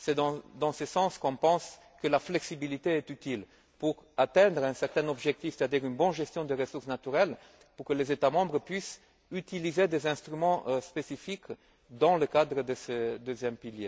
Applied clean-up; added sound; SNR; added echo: none; none; none; none.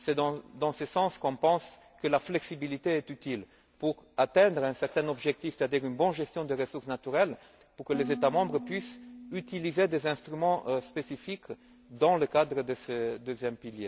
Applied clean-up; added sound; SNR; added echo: none; Harp; 19 dB; none.